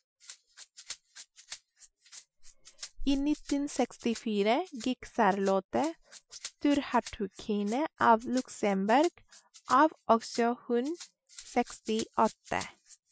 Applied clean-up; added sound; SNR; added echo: classical method Wiener filter.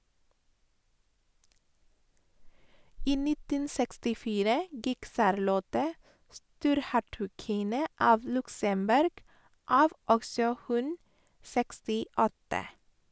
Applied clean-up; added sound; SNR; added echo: none; none; none; none.